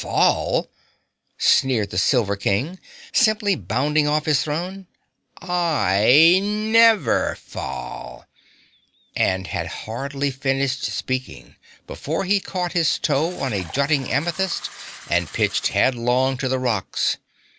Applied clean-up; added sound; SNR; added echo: none; Fill (with liquid); 18 dB; none.